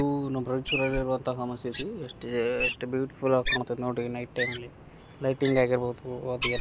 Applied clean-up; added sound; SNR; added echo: none; Wild animals; 7 dB; none.